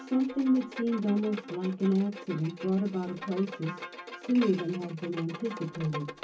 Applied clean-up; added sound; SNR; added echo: none; Bowed string instrument; 13 dB; reverberation time 0.3 s.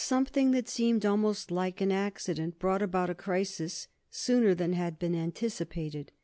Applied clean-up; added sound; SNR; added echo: none; none; none; none.